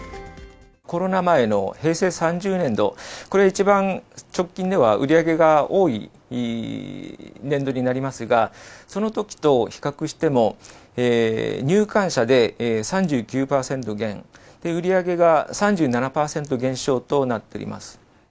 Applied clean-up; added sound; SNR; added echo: none; none; none; none.